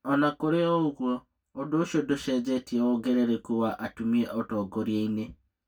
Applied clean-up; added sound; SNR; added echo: none; none; none; reverberation time 0.1 s.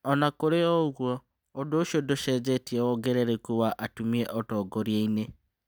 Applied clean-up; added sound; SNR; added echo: none; none; none; none.